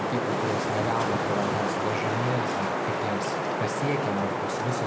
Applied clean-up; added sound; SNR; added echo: none; Wind; -4 dB; none.